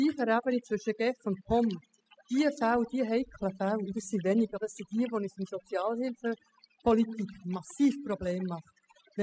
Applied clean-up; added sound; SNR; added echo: classical method spectral subtraction.